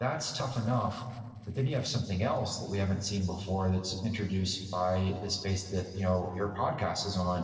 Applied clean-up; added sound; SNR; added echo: neural separator model SepFormer DNS4.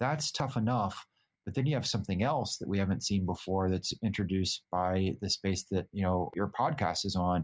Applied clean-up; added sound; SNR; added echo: none; none; none; none.